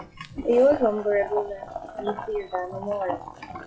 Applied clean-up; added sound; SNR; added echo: classical method log-MMSE.